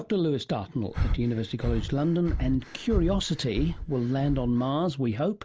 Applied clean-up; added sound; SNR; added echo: none; Breathing; 5 dB; none.